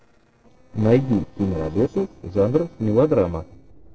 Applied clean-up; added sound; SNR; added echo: neural separator model SepFormer DNS4.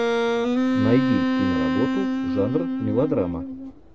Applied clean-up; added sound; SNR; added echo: none; Wind instrument, woodwind instrument; -4 dB; none.